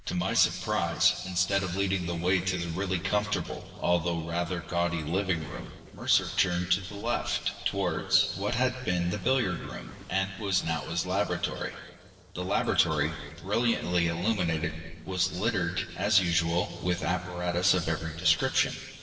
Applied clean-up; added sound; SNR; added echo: neural separator model SepFormer DNS4.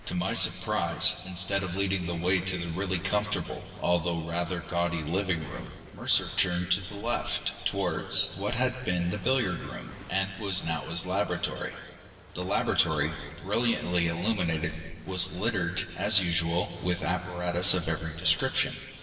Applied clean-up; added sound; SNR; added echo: none; Walk, footsteps; 18 dB; reverberation time 2.8 s.